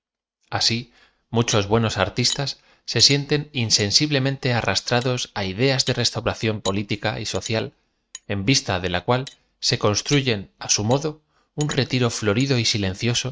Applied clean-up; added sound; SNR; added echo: neural mask model RNNoise.